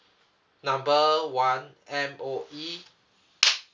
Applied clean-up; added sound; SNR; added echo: none; none; none; none.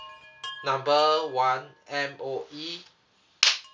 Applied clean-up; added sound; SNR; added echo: none; Chime; 19 dB; none.